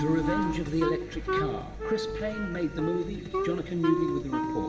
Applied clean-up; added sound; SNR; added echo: none; Wind instrument, woodwind instrument; 2 dB; reverberation time 2.9 s.